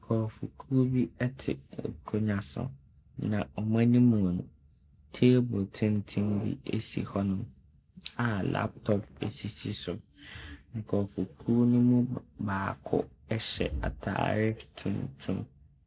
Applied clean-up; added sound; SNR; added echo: none; none; none; none.